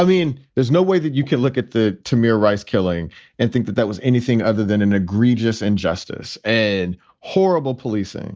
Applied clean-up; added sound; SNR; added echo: none; none; none; none.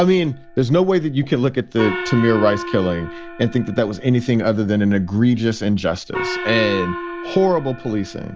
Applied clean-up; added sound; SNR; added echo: none; Gong; 11 dB; none.